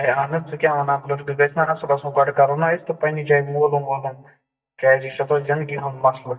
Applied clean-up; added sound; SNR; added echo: neural mask model DeepFilterNet 3.